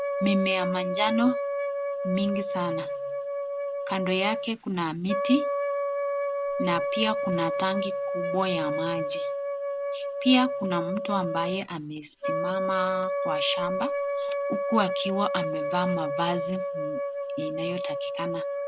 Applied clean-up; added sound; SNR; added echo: none; Wind instrument, woodwind instrument; 0 dB; none.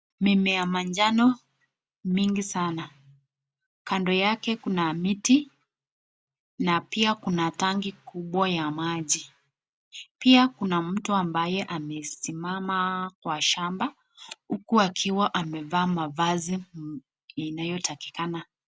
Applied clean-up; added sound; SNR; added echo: none; none; none; none.